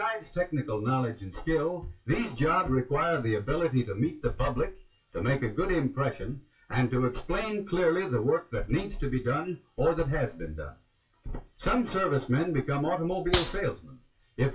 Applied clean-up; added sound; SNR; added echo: classical method WPE with log-MMSE.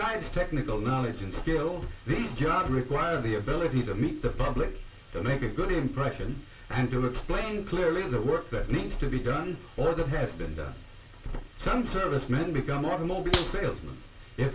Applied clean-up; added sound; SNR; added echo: none; Clapping; 4 dB; reverberation time 0.3 s.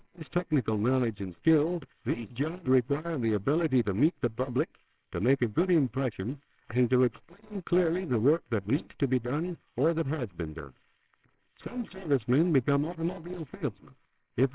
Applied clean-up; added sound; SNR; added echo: neural separator model SepFormer WHAMR!.